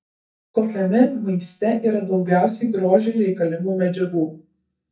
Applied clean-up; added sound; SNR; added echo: neural mask model DeepFilterNet 3.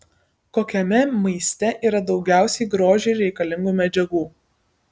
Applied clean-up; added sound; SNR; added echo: none; none; none; none.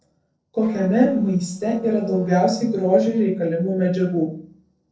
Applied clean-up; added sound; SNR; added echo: neural separator model SepFormer DNS4.